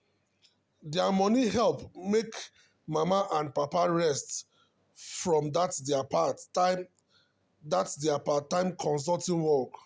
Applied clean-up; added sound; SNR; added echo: none; none; none; none.